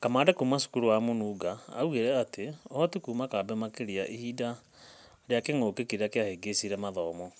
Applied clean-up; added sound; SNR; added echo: none; none; none; none.